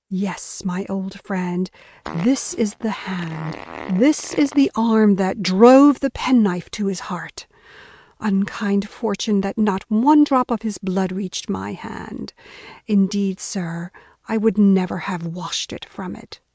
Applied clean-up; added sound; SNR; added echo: neural mask model RNNoise.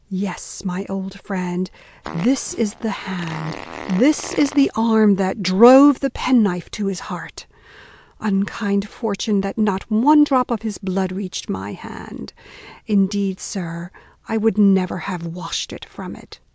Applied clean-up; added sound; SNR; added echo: none; Fart; 14 dB; none.